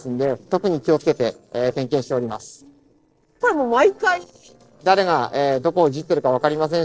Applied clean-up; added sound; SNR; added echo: neural separator model SepFormer DNS4.